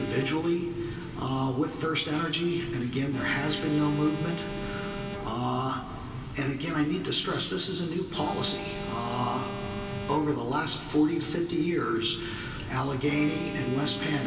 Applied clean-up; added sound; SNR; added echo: none; Alarm; 11 dB; reverberation time 2.4 s.